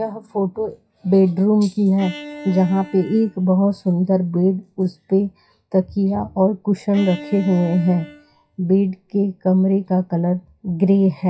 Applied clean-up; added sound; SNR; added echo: classical method WPE with log-MMSE.